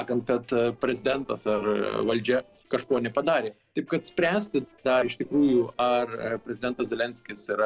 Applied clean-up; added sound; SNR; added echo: neural separator model SepFormer DNS4.